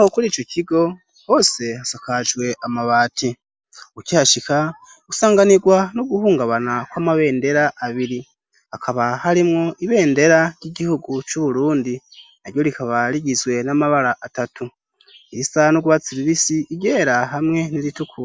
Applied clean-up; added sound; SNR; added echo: none; none; none; none.